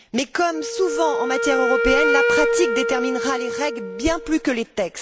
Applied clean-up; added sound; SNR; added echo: none; Wind instrument, woodwind instrument; 0 dB; none.